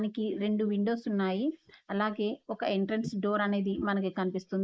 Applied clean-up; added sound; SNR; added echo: neural mask model Resemble Enhance denoiser.